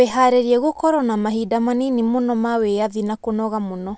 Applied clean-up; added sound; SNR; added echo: none; none; none; none.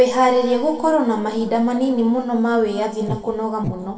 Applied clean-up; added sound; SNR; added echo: neural separator model SepFormer DNS4.